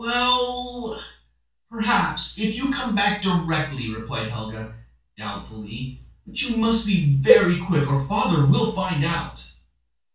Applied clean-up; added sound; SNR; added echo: none; Cowbell; 2 dB; reverberation time 0.3 s.